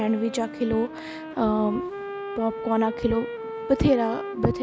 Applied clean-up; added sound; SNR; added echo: none; Wind instrument, woodwind instrument; 8 dB; none.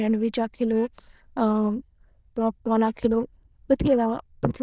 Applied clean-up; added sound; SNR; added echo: neural diffusion model UNIVERSE++.